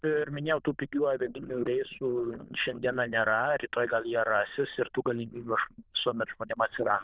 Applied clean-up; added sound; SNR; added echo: neural diffusion model UNIVERSE++.